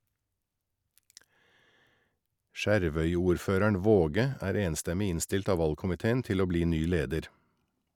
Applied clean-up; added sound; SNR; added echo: none; none; none; none.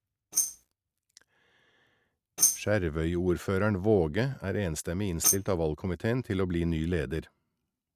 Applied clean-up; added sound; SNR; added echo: neural mask model RNNoise.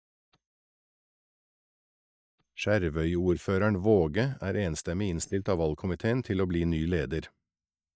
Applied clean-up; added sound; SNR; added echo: neural mask model DeepFilterNet 3.